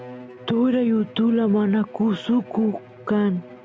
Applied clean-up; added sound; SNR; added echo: none; Bowed string instrument; 20 dB; none.